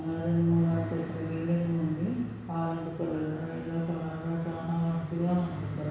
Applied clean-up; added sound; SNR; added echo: none; none; none; reverberation time 1.1 s.